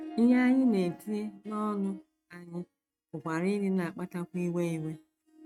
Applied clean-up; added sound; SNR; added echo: neural mask model RNNoise.